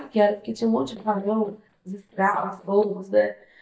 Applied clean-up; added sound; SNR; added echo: neural mask model DeepFilterNet 3.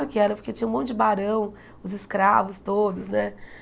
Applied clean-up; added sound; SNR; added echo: none; none; none; none.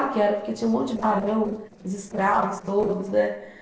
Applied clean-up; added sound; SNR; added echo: neural separator model SepFormer DNS4.